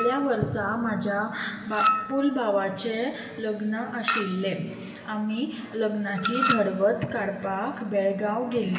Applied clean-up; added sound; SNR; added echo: none; Chink, clink; 7 dB; reverberation time 2.8 s.